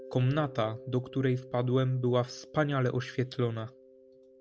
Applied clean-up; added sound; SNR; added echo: none; Mallet percussion; 19 dB; none.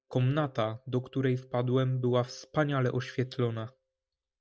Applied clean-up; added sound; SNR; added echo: neural mask model DeepFilterNet 3.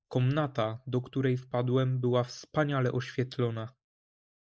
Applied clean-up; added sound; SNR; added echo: neural mask model Resemble Enhance denoiser.